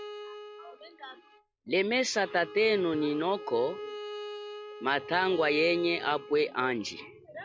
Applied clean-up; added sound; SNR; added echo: none; Bowed string instrument; 13 dB; none.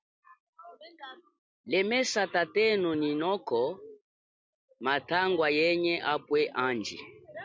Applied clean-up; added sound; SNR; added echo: none; none; none; none.